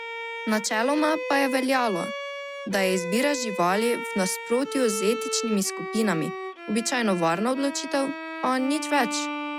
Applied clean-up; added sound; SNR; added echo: none; Bowed string instrument; 7 dB; none.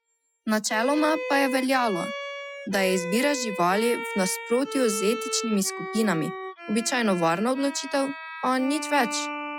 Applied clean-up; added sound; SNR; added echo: classical method Wiener filter.